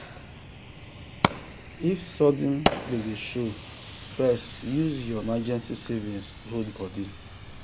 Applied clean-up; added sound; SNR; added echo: none; Fire; 5 dB; none.